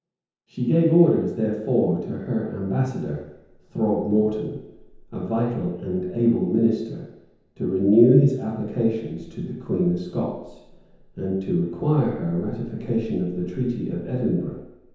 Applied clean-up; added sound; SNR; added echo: none; none; none; reverberation time 0.9 s.